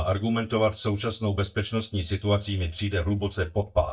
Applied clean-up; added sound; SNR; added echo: neural mask model DeepFilterNet 3.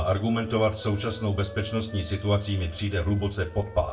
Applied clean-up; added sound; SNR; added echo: none; Wind instrument, woodwind instrument; 19 dB; reverberation time 0.2 s.